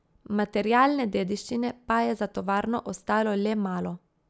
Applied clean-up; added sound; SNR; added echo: none; none; none; none.